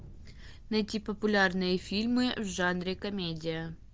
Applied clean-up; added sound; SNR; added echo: none; Thunder; 16 dB; none.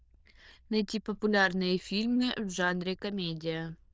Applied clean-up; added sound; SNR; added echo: neural diffusion model UNIVERSE++.